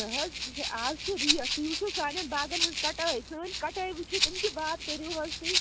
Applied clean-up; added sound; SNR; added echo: none; Rattle (instrument); -2 dB; none.